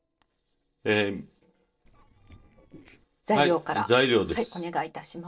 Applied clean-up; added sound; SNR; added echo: neural separator model SepFormer DNS4.